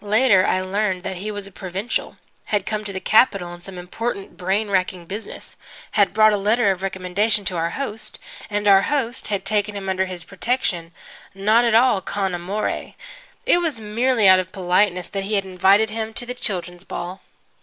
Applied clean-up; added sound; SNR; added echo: none; none; none; none.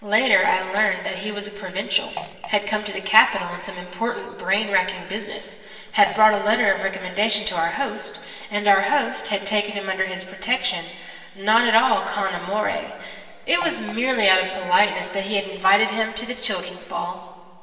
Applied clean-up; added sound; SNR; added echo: none; Fart; 15 dB; reverberation time 1.9 s.